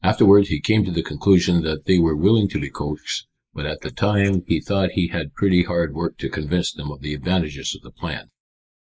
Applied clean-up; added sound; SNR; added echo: neural mask model Resemble Enhance denoiser.